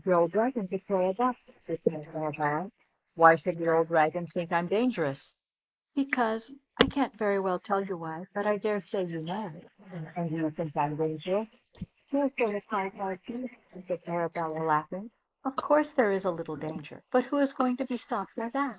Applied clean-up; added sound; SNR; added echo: neural mask model Resemble Enhance denoiser.